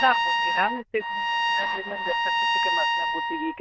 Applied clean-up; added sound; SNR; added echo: neural diffusion model UNIVERSE++.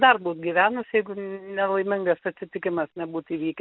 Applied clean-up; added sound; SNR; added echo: none; none; none; none.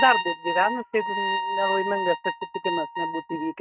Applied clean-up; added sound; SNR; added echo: neural mask model RNNoise.